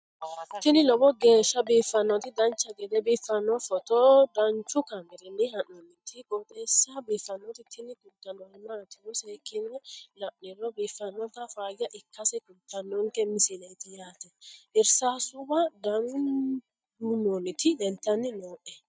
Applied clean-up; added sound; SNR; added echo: neural mask model DeepFilterNet 3.